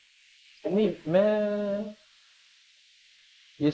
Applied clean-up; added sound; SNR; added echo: neural mask model Resemble Enhance denoiser.